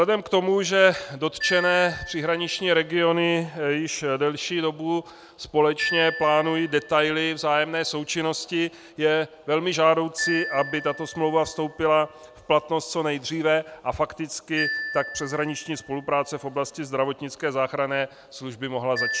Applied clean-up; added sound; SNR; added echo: none; Marimba, xylophone; 13 dB; none.